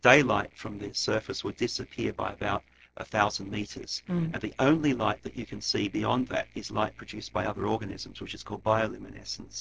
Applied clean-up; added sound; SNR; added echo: neural separator model SepFormer DNS4.